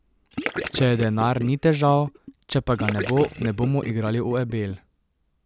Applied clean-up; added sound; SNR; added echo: none; Gurgling / Liquid; 10 dB; none.